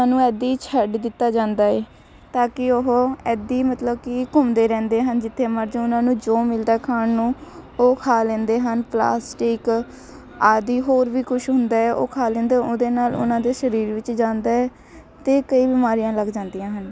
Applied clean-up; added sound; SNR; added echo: none; none; none; none.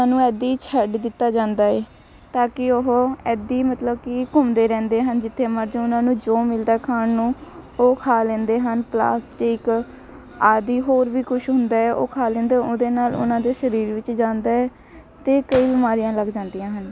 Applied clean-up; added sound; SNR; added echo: none; Gunshot, gunfire; 17 dB; none.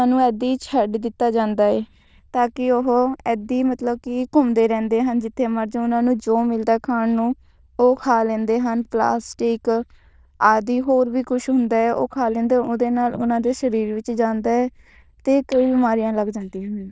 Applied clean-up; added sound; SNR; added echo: neural diffusion model UNIVERSE++.